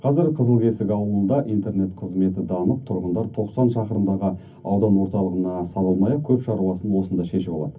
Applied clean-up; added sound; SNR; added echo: none; none; none; reverberation time 0.3 s.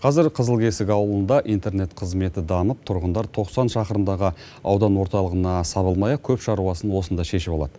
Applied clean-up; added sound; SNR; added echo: none; none; none; none.